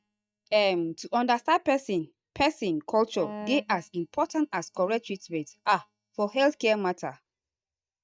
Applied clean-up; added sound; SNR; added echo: neural mask model DeepFilterNet 3.